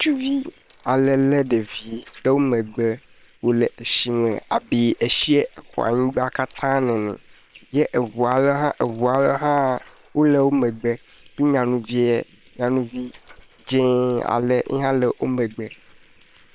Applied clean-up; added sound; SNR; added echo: neural separator model SepFormer WHAM!.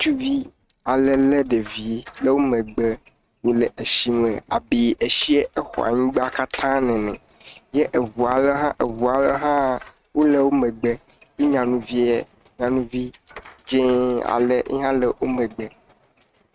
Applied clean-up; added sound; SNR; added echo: neural mask model RNNoise.